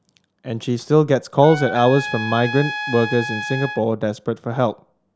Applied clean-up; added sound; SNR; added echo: none; Trumpet; 9 dB; none.